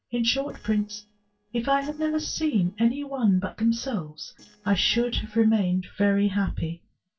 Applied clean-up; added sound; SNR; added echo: neural separator model SepFormer DNS4.